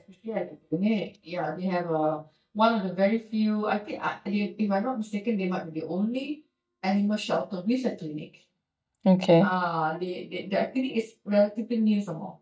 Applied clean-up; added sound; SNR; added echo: neural mask model DeepFilterNet 3.